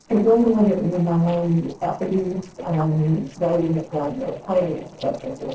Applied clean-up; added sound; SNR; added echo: neural separator model SepFormer DNS4.